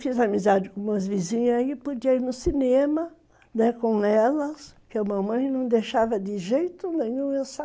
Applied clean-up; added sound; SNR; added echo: none; none; none; none.